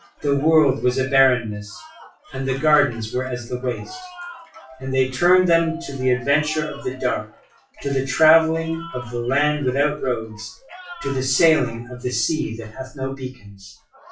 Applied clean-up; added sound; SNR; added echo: classical method WPE with log-MMSE.